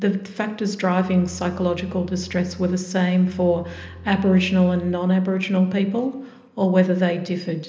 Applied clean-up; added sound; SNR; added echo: none; Bowed string instrument; 19 dB; reverberation time 0.8 s.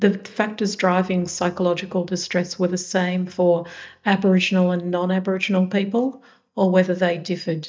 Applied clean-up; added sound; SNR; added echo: neural mask model DeepFilterNet 3.